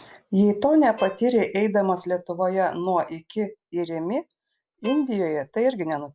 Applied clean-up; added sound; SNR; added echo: none; Bowed string instrument; 19 dB; none.